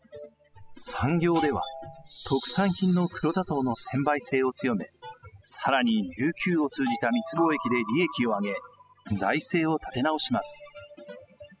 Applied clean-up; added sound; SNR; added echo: classical method spectral subtraction.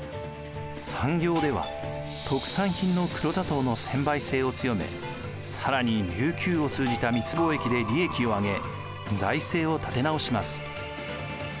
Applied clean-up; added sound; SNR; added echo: none; Doorbell; 13 dB; none.